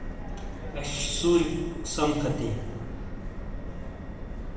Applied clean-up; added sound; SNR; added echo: none; Subway, metro, underground; 4 dB; reverberation time 1.2 s.